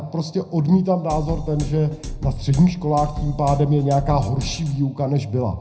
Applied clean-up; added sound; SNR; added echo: none; Drum kit; 9 dB; reverberation time 0.4 s.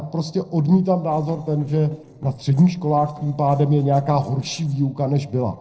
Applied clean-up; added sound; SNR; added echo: neural separator model SepFormer DNS4.